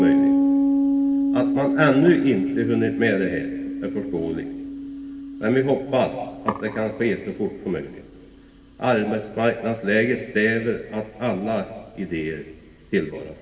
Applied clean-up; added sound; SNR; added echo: none; Piano; 2 dB; reverberation time 2.6 s.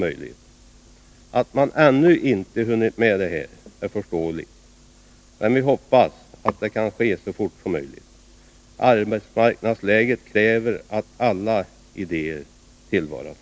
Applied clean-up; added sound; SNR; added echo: none; none; none; none.